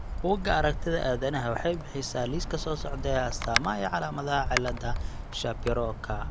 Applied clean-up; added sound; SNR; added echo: none; Wind; 3 dB; none.